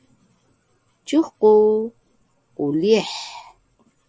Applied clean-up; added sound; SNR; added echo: none; none; none; none.